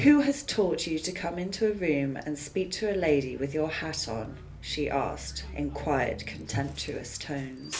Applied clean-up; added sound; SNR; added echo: none; Bus; 15 dB; reverberation time 0.3 s.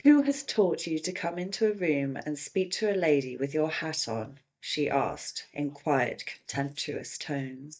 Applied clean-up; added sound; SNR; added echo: neural mask model DeepFilterNet 3.